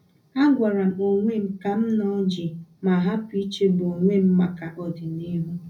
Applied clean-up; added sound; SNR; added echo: none; none; none; reverberation time 0.4 s.